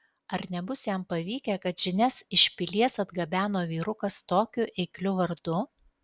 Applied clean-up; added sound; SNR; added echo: none; none; none; none.